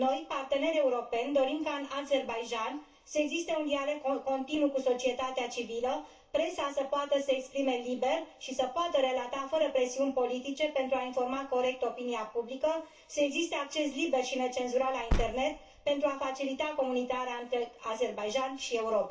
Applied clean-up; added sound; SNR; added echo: none; Car; 2 dB; reverberation time 0.2 s.